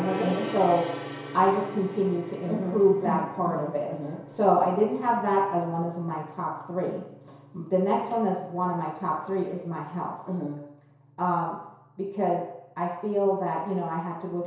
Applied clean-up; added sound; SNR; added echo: none; Gong; 15 dB; reverberation time 0.7 s.